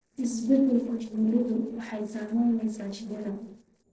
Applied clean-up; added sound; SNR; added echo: neural separator model SepFormer DNS4.